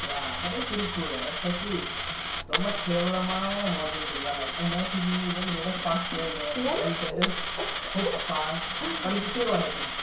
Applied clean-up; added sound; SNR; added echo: none; Coin (dropping); -1 dB; reverberation time 0.6 s.